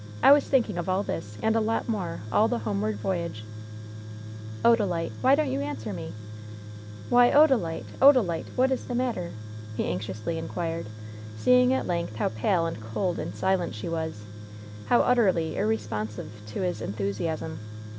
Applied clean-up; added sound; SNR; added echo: none; Tools; 11 dB; none.